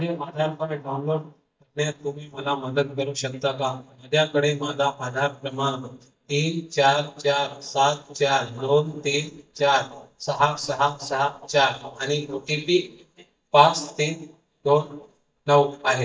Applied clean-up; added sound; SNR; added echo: neural mask model DeepFilterNet 3.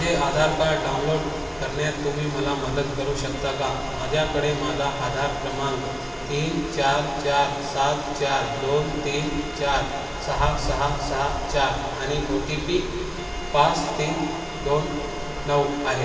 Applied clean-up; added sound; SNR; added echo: none; Wind instrument, woodwind instrument; 17 dB; reverberation time 2.5 s.